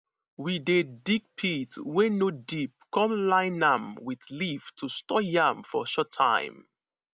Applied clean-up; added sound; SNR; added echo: none; none; none; none.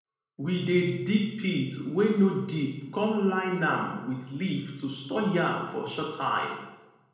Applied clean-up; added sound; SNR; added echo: none; none; none; reverberation time 1.0 s.